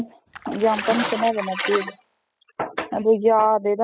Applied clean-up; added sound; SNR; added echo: classical method spectral subtraction.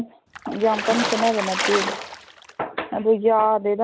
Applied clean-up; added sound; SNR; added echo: none; Water / Splash, splatter; 5 dB; none.